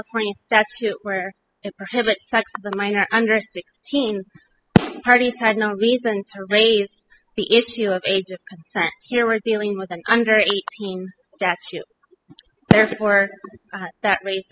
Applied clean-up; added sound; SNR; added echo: classical method spectral subtraction.